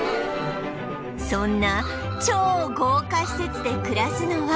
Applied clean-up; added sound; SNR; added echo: none; Screech; 15 dB; none.